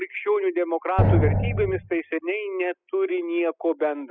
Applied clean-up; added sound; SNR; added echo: classical method spectral subtraction.